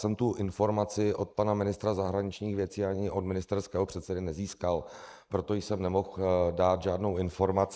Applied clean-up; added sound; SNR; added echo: neural mask model Resemble Enhance denoiser.